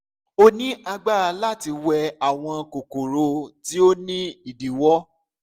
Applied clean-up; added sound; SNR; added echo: none; none; none; none.